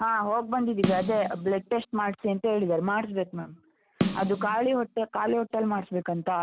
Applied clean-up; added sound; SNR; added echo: none; Snare drum; 7 dB; none.